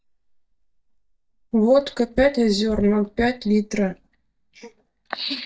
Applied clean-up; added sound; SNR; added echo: neural mask model DeepFilterNet 3.